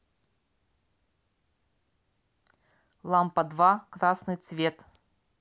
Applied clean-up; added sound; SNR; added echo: none; none; none; none.